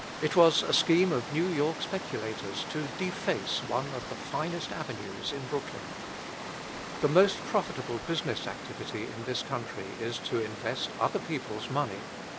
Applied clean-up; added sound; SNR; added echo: none; Water; 8 dB; none.